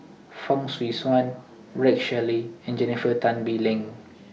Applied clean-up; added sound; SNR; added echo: none; none; none; none.